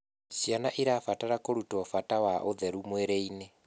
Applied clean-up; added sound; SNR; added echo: none; none; none; none.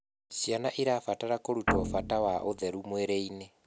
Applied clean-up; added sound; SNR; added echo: none; Guitar; 1 dB; none.